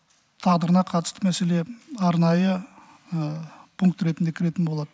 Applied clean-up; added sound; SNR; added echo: none; none; none; none.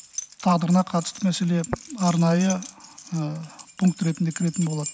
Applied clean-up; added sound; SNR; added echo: none; Tap + Keys jangling; 14 dB; none.